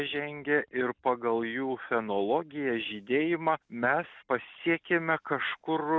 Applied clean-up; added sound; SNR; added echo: none; none; none; none.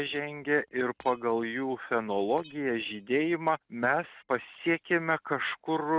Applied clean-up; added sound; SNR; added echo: neural mask model RNNoise.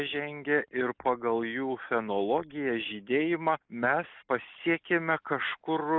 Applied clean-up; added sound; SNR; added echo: neural mask model Resemble Enhance denoiser.